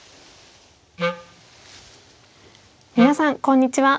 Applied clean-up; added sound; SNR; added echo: none; Wind instrument, woodwind instrument; 5 dB; none.